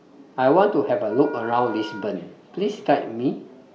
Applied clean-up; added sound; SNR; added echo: none; Wind instrument, woodwind instrument; 19 dB; none.